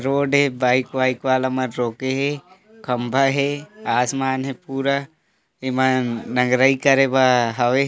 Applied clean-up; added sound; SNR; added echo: none; none; none; none.